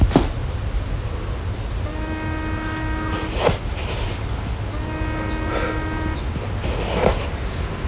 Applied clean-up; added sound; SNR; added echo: none; Wind instrument, woodwind instrument; 10 dB; none.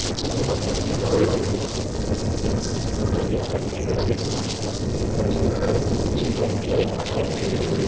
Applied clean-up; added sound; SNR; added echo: neural separator model SepFormer DNS4.